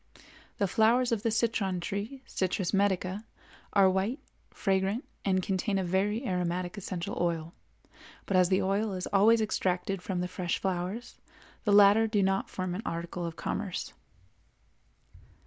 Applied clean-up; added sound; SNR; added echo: none; none; none; none.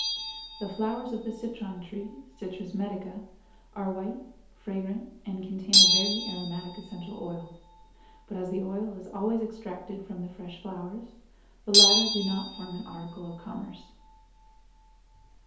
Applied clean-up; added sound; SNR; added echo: none; Bell; -3 dB; reverberation time 2.2 s.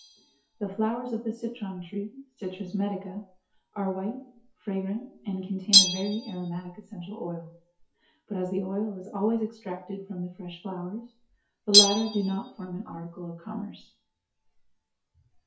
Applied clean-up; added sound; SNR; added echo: classical method WPE with log-MMSE.